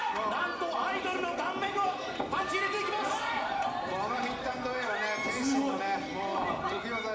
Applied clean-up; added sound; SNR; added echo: none; none; none; reverberation time 2.9 s.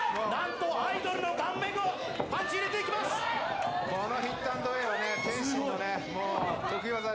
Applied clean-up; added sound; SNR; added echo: none; none; none; none.